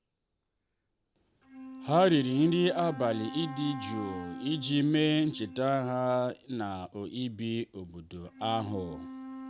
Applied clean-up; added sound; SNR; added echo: none; Wind instrument, woodwind instrument; 14 dB; none.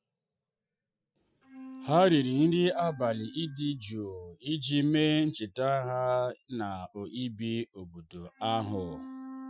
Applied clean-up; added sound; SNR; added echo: classical method Wiener filter.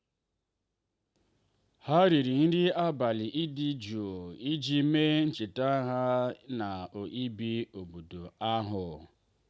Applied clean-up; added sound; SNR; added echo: none; none; none; none.